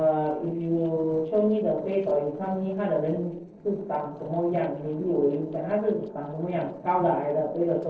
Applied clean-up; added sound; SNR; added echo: neural separator model SepFormer DNS4.